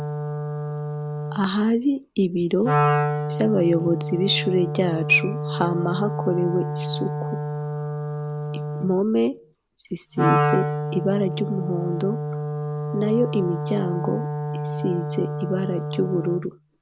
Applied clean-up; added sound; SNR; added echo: none; Wind instrument, woodwind instrument; 2 dB; none.